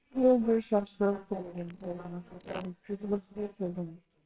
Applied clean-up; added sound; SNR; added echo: neural separator model SepFormer WHAMR!.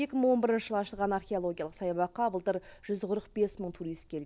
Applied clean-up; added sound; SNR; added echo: none; none; none; none.